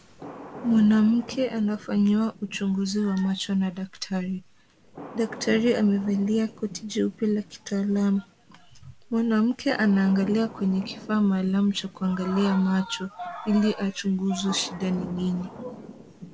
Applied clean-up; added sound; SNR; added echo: none; Thunder; 17 dB; none.